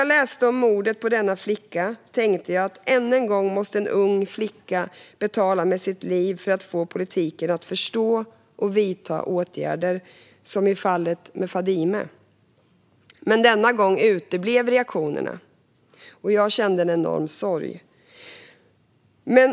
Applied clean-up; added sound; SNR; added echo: none; none; none; none.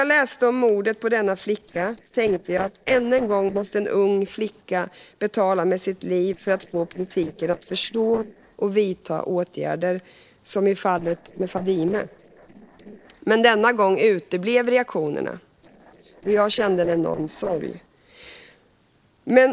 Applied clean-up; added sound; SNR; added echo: neural separator model SepFormer DNS4.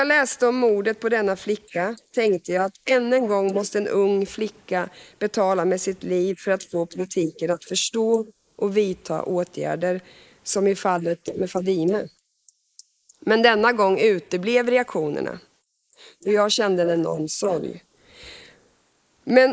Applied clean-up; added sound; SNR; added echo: neural mask model Resemble Enhance denoiser.